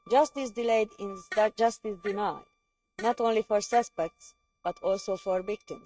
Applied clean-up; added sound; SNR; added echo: neural mask model RNNoise.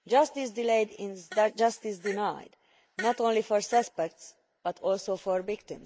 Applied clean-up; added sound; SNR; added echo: neural mask model Resemble Enhance denoiser.